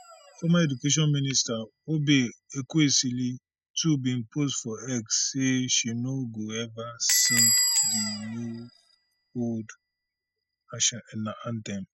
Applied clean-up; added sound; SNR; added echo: classical method spectral subtraction.